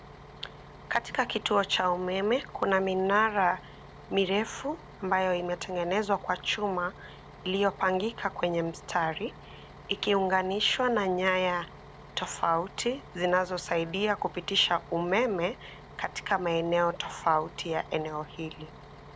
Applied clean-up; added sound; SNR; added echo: none; Bus; 18 dB; none.